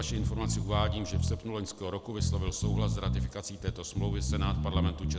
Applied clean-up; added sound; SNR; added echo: none; Bass guitar; -5 dB; none.